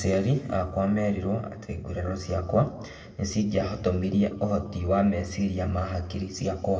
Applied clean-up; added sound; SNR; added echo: neural separator model SepFormer DNS4.